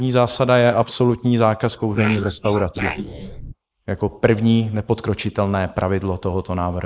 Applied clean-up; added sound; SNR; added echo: neural mask model Resemble Enhance denoiser.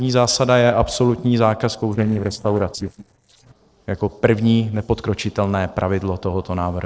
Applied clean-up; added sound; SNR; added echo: neural separator model SepFormer DNS4.